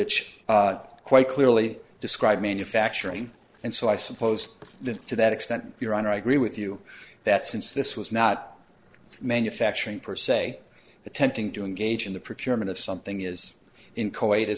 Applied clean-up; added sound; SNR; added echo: neural separator model SepFormer DNS4.